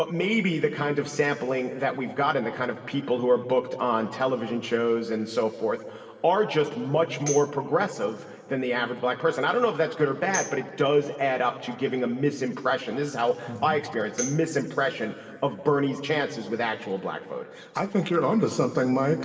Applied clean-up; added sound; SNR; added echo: none; Tambourine; 14 dB; reverberation time 2.6 s.